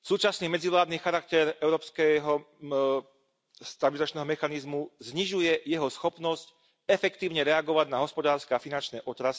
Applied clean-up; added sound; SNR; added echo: none; none; none; none.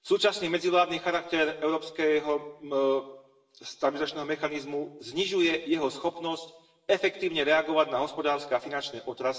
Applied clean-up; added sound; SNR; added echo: none; none; none; reverberation time 0.8 s.